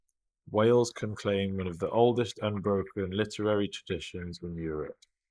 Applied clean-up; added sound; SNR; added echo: neural mask model Resemble Enhance denoiser.